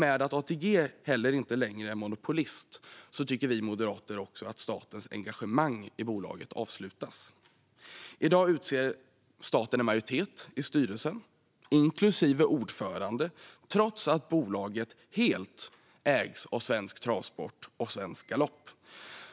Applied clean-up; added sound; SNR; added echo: none; none; none; none.